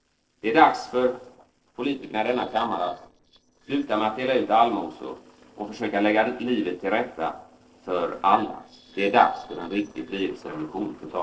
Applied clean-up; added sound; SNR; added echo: neural separator model SepFormer DNS4.